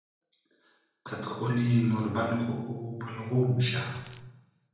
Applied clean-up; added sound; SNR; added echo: none; Coin (dropping); 20 dB; reverberation time 0.9 s.